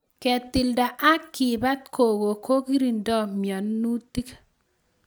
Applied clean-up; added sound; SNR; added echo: none; none; none; none.